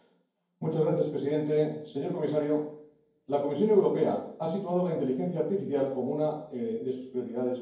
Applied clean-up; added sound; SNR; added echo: none; none; none; reverberation time 0.9 s.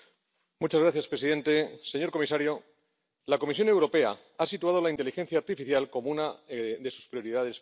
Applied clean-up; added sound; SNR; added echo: none; none; none; none.